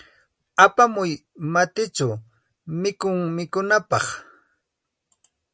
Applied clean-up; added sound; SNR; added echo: none; none; none; none.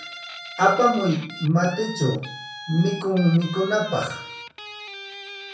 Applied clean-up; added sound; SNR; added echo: none; Guitar; 14 dB; reverberation time 0.5 s.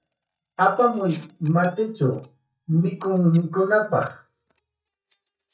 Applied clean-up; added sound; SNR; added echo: neural mask model DeepFilterNet 3.